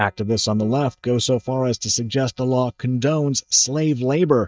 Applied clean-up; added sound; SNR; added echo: neural mask model DeepFilterNet 3.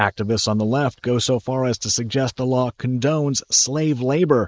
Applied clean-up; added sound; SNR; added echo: neural mask model Resemble Enhance denoiser.